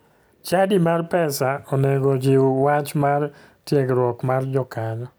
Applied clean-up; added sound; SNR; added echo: none; none; none; none.